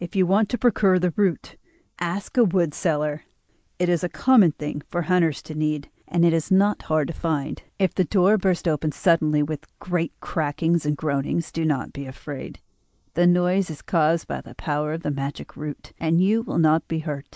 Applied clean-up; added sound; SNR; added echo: neural mask model Resemble Enhance denoiser.